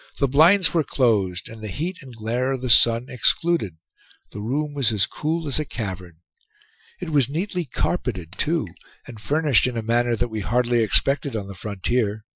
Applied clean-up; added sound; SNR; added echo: classical method Wiener filter.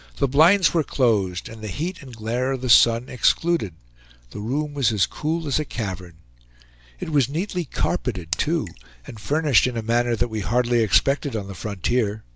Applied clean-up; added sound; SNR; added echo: none; Raindrop / Splash, splatter; 13 dB; none.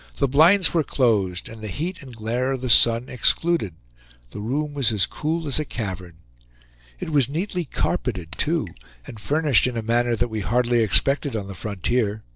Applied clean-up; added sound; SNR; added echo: neural separator model SepFormer DNS4.